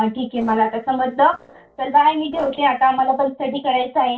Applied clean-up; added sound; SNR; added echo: neural separator model SepFormer DNS4.